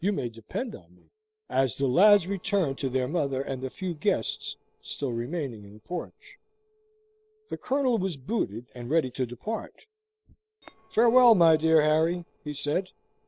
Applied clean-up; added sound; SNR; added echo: neural separator model SepFormer DNS4.